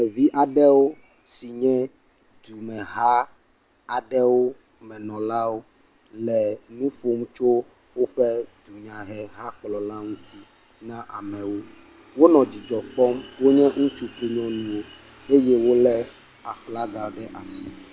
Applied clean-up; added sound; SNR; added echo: none; none; none; none.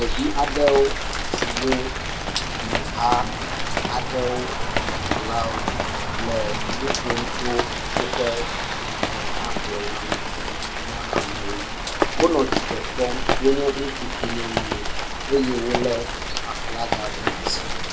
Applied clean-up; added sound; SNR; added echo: none; Rain; -2 dB; reverberation time 0.3 s.